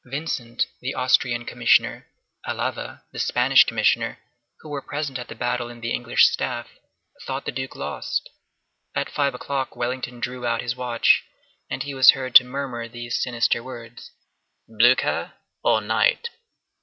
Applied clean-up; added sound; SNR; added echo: none; none; none; none.